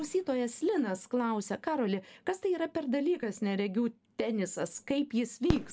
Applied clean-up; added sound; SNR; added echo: none; Fireworks; 13 dB; none.